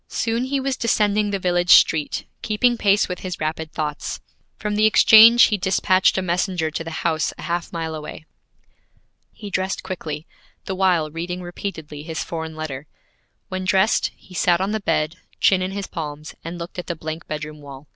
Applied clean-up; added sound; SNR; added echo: none; none; none; none.